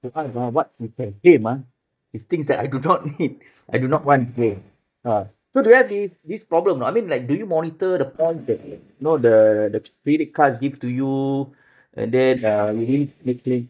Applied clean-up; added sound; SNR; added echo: neural mask model DeepFilterNet 3.